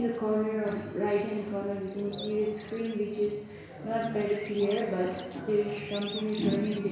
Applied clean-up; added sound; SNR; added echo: none; Bird; 18 dB; reverberation time 1.1 s.